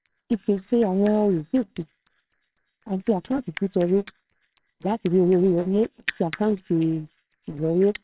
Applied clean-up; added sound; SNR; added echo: neural separator model SepFormer WHAMR!.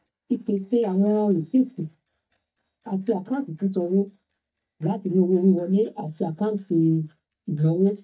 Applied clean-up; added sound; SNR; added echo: neural mask model DeepFilterNet 3.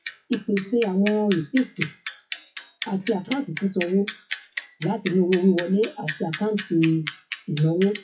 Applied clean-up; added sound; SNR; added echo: classical method WPE with log-MMSE.